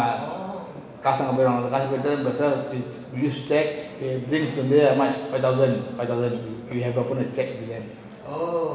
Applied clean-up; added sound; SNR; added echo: none; none; none; reverberation time 2.4 s.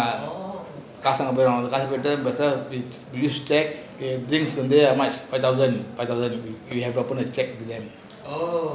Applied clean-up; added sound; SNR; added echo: none; none; none; none.